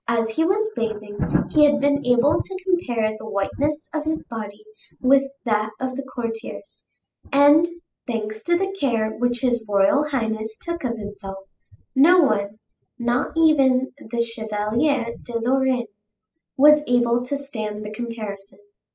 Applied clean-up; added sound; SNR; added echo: classical method spectral subtraction.